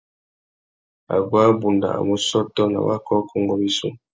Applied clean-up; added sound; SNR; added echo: none; none; none; none.